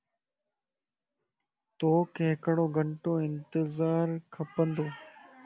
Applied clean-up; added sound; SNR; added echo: none; none; none; none.